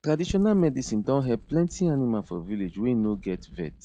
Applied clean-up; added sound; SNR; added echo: neural mask model DeepFilterNet 3.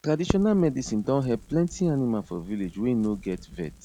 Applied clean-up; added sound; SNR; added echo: none; Crackle; 13 dB; none.